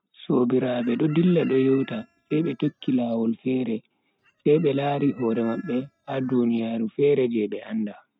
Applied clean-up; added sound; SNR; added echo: neural mask model RNNoise.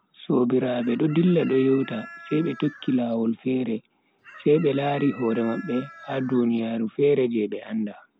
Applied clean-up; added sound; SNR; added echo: none; Chicken, rooster; 20 dB; none.